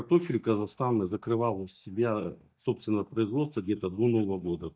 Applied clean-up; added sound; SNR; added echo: neural mask model DeepFilterNet 3.